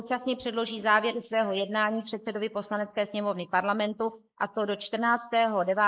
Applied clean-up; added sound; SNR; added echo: neural mask model Resemble Enhance denoiser.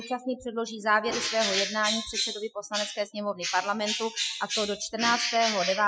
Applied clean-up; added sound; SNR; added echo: classical method Wiener filter.